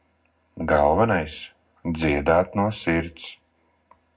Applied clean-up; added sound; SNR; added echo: none; none; none; reverberation time 0.3 s.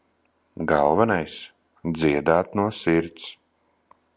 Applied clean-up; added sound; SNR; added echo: none; none; none; none.